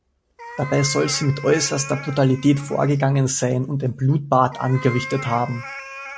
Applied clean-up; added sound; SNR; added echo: none; Meow; 15 dB; none.